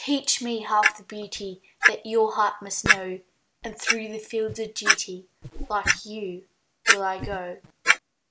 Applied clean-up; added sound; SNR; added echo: none; Clock; -2 dB; none.